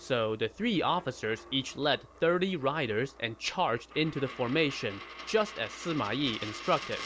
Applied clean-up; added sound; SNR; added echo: none; Coin (dropping); 15 dB; none.